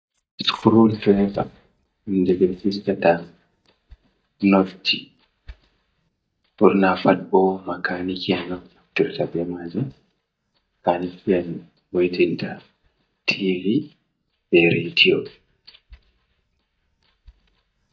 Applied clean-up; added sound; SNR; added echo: neural mask model DeepFilterNet 3.